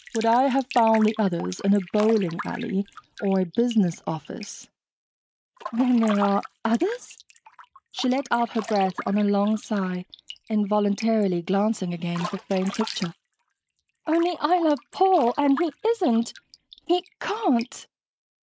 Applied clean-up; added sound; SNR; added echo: neural mask model RNNoise.